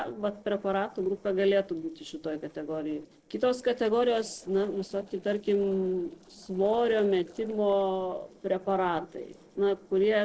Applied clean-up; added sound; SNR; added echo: neural separator model SepFormer DNS4.